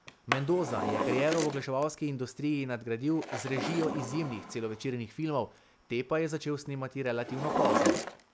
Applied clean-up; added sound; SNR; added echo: none; Drawer open or close; 3 dB; none.